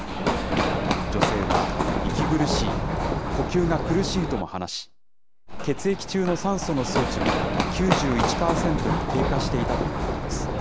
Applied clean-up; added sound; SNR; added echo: none; Run; -3 dB; none.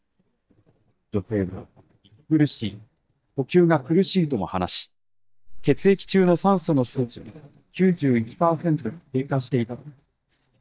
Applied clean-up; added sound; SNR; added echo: neural mask model DeepFilterNet 3.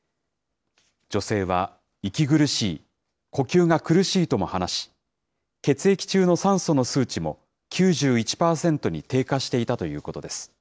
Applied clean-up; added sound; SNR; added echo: none; none; none; none.